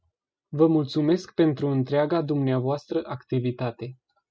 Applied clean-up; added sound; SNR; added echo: none; none; none; none.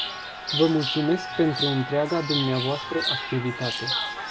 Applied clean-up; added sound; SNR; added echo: none; Chirp, tweet; 4 dB; none.